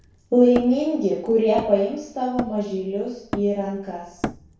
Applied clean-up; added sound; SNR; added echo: none; Hammer; 13 dB; reverberation time 0.6 s.